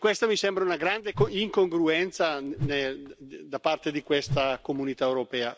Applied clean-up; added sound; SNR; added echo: none; Whoosh, swoosh, swish; 11 dB; none.